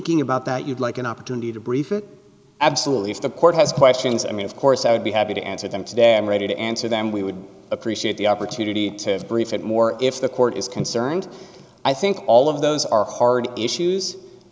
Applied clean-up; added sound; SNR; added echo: none; none; none; none.